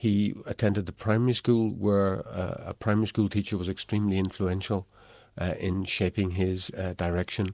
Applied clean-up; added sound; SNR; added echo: none; none; none; none.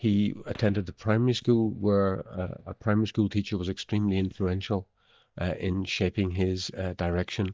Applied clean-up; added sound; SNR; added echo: neural mask model DeepFilterNet 3.